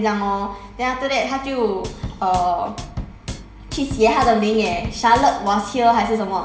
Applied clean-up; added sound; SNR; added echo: none; Drum / Drum kit; 12 dB; reverberation time 1.3 s.